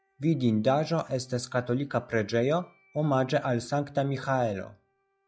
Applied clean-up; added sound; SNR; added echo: classical method log-MMSE.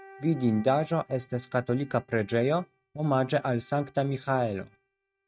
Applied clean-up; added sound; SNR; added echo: neural mask model RNNoise.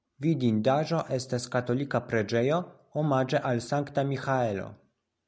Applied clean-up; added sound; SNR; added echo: none; none; none; none.